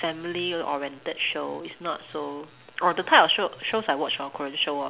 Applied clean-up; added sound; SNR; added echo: none; none; none; none.